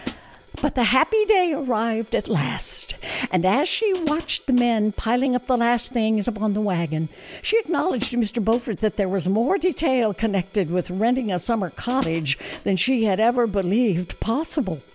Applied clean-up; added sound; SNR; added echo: none; Hi-hat; 19 dB; none.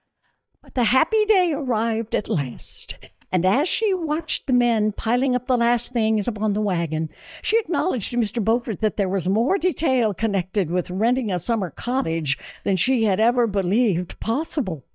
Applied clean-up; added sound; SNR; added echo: neural mask model DeepFilterNet 3.